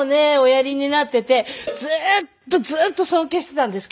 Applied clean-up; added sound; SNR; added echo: none; Cowbell; 19 dB; none.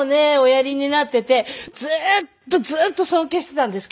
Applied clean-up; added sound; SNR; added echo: none; none; none; none.